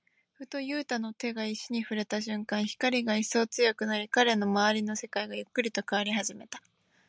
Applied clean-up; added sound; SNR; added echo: none; none; none; none.